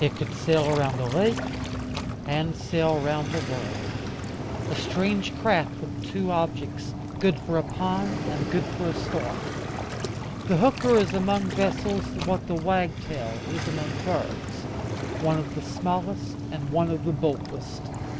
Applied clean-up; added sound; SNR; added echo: none; Waves, surf; 4 dB; none.